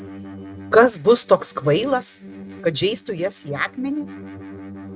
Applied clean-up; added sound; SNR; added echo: neural mask model RNNoise.